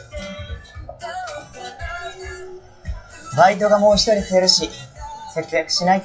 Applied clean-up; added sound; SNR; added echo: classical method WPE with log-MMSE.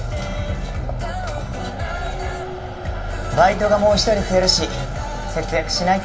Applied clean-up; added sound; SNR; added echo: none; Guitar; 19 dB; reverberation time 0.7 s.